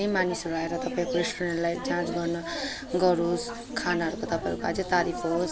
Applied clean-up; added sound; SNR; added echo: none; none; none; none.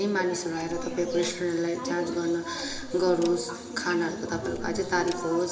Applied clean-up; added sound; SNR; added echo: none; Door; 15 dB; reverberation time 0.8 s.